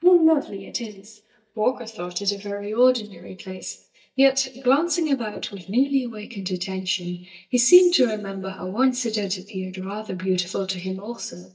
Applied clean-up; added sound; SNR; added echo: neural mask model DeepFilterNet 3.